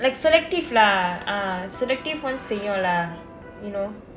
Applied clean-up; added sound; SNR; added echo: none; Electric guitar; 20 dB; none.